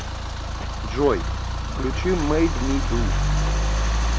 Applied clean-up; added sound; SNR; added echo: none; Idling / Engine starting / Accelerating, revving, vroom / Car; -4 dB; none.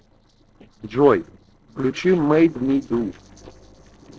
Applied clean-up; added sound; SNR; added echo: neural separator model SepFormer DNS4.